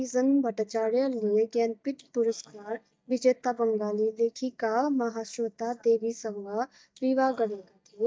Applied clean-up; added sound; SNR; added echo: neural mask model DeepFilterNet 3.